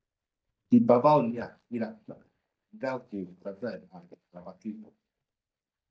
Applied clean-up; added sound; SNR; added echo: neural mask model DeepFilterNet 3.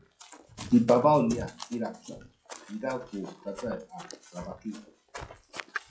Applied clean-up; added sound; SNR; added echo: classical method WPE with log-MMSE.